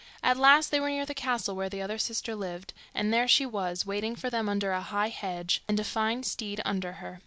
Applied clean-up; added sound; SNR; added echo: none; none; none; none.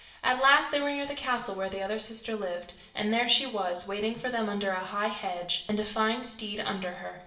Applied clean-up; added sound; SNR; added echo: none; none; none; reverberation time 0.8 s.